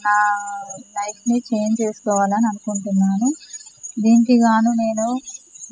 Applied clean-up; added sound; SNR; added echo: classical method spectral subtraction.